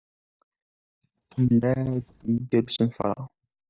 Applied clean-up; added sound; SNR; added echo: neural mask model DeepFilterNet 3.